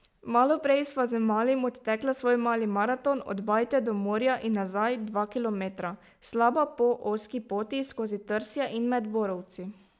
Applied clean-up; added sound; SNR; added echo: none; none; none; none.